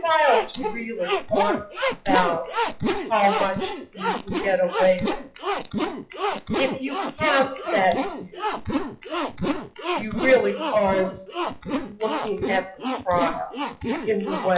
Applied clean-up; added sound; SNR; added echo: classical method WPE with log-MMSE.